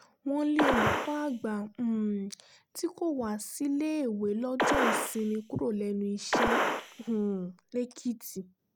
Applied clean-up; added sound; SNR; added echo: none; Gunshot, gunfire; -1 dB; none.